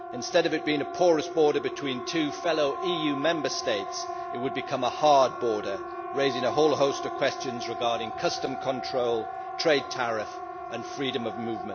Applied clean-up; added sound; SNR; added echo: none; Siren; 8 dB; none.